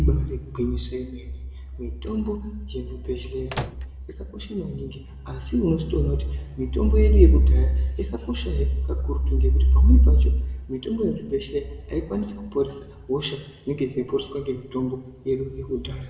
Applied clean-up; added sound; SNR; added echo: none; Microwave oven; 10 dB; reverberation time 0.9 s.